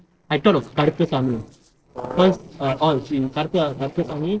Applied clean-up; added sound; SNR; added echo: neural separator model SepFormer DNS4.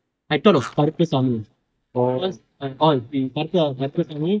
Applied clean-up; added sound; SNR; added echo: neural mask model DeepFilterNet 3.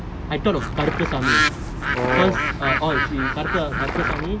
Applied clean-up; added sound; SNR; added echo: none; Liquid + Bird; 1 dB; none.